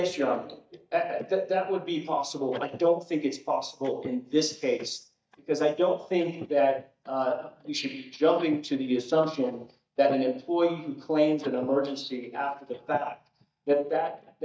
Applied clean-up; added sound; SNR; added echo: neural mask model DeepFilterNet 3.